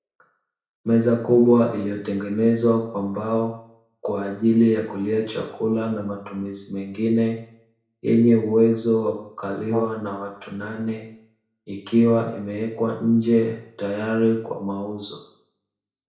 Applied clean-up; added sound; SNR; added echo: none; Brass instrument; 13 dB; reverberation time 0.6 s.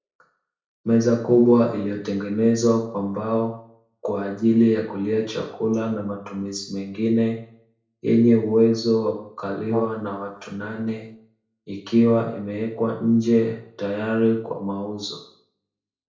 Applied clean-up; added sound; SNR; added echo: neural separator model SepFormer DNS4.